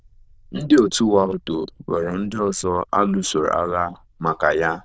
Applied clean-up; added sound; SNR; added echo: neural diffusion model UNIVERSE++.